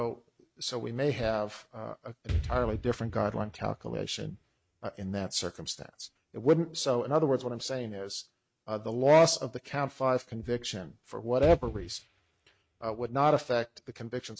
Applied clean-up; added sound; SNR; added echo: neural mask model RNNoise.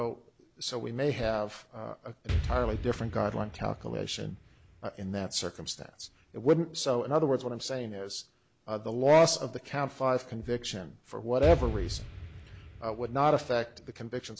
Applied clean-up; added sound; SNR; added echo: none; Explosion; 10 dB; none.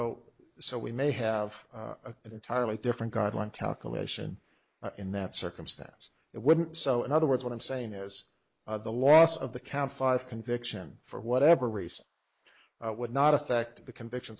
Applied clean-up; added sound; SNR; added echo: neural mask model Resemble Enhance denoiser.